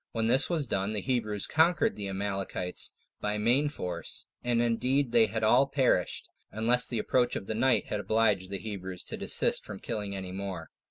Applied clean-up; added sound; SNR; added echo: none; none; none; none.